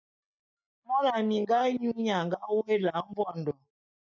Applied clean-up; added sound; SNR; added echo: neural mask model DeepFilterNet 3.